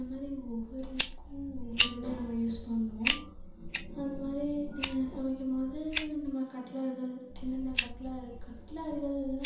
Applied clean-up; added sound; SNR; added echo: none; Fire; -3 dB; reverberation time 0.7 s.